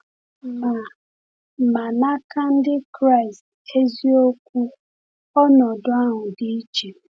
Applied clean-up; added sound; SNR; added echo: none; none; none; none.